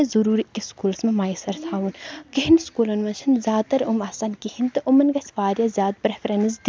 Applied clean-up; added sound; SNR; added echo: none; none; none; none.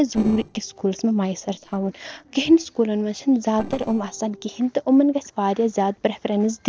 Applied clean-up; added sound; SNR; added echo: neural separator model SepFormer DNS4.